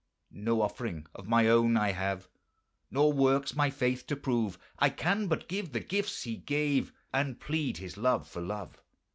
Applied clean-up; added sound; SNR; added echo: none; none; none; none.